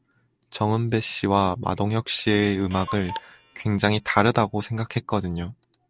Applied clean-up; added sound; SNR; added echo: none; Clock; 18 dB; none.